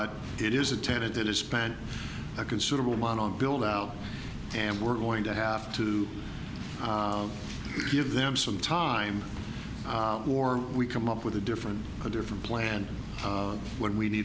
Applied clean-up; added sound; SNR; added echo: none; none; none; none.